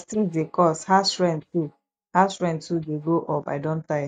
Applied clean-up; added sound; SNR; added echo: neural mask model DeepFilterNet 3.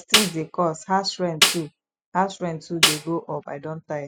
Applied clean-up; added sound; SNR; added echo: classical method spectral subtraction.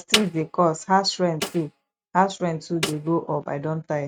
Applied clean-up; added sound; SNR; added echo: neural mask model RNNoise.